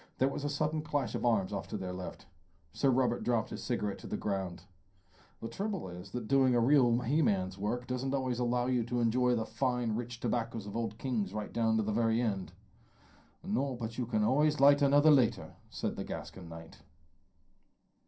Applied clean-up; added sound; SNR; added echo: none; none; none; reverberation time 0.3 s.